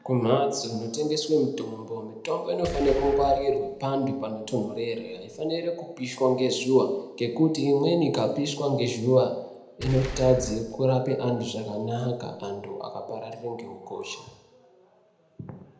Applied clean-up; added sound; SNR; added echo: none; Boom; 14 dB; reverberation time 0.8 s.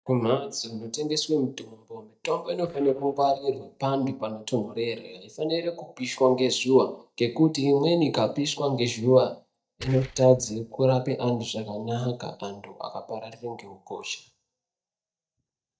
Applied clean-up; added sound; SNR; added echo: neural mask model DeepFilterNet 3.